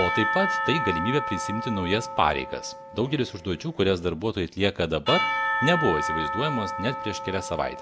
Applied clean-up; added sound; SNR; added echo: none; Church bell / Percussion; 3 dB; none.